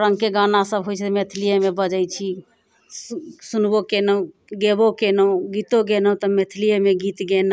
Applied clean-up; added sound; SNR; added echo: none; none; none; none.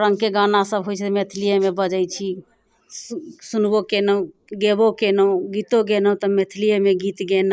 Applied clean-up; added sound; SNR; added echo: neural mask model Resemble Enhance denoiser.